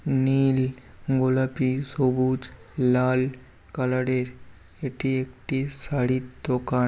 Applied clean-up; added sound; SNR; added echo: none; none; none; none.